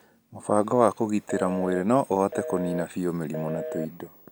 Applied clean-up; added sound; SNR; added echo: none; Telephone; 9 dB; none.